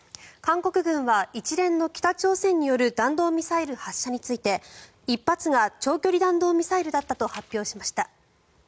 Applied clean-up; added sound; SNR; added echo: none; none; none; none.